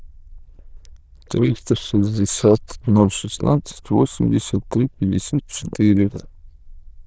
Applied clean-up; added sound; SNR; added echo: neural diffusion model UNIVERSE++.